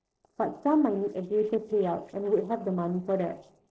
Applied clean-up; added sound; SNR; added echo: neural separator model SepFormer DNS4.